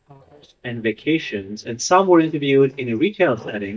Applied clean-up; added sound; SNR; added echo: neural mask model DeepFilterNet 3.